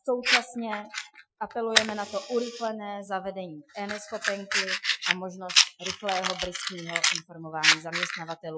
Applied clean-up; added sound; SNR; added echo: classical method Wiener filter.